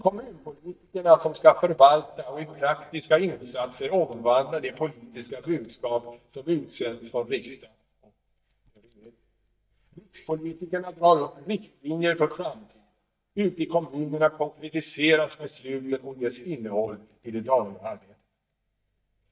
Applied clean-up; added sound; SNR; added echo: neural mask model DeepFilterNet 3.